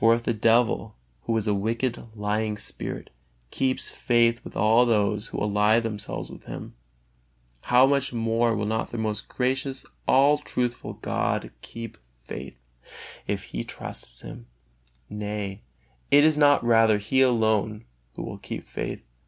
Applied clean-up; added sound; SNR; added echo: none; none; none; none.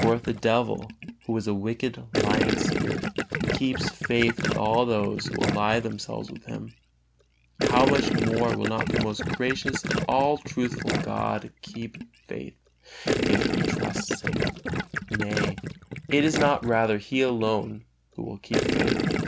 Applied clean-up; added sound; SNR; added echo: none; Gurgling; 1 dB; none.